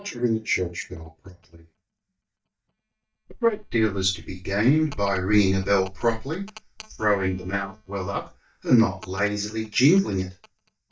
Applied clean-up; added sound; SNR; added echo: neural mask model DeepFilterNet 3.